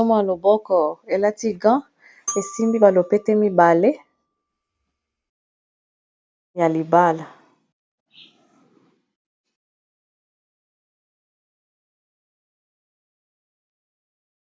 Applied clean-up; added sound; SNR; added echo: none; Glockenspiel; 15 dB; none.